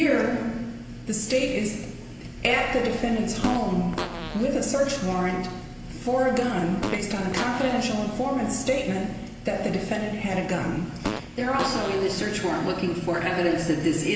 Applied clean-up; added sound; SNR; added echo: none; Fart; 9 dB; reverberation time 1.1 s.